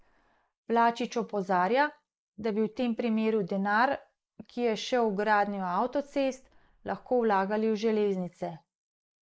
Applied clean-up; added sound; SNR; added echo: neural mask model Resemble Enhance denoiser.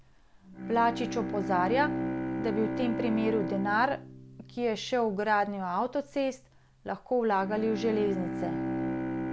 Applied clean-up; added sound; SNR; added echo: none; Bowed string instrument; 5 dB; none.